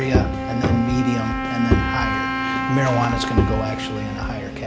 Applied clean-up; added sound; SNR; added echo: none; Bowed string instrument + Wind instrument, woodwind instrument; 0 dB; none.